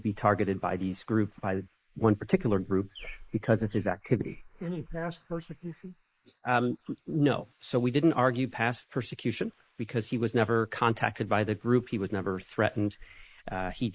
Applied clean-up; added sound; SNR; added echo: neural mask model Resemble Enhance denoiser.